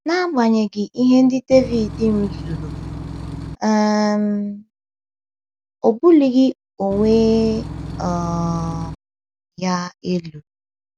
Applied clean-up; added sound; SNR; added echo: none; Engine / Truck / Car; 10 dB; none.